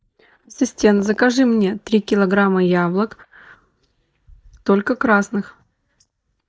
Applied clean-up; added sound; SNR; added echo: neural mask model DeepFilterNet 3.